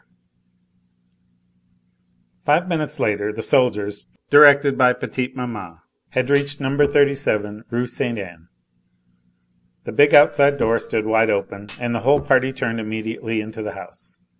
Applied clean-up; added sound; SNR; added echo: none; Thump, thud; 16 dB; none.